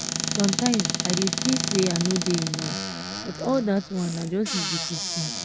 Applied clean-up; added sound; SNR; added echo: none; Squeak / Cupboard open or close; 2 dB; none.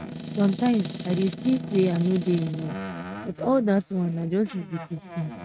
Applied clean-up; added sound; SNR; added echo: neural mask model RNNoise.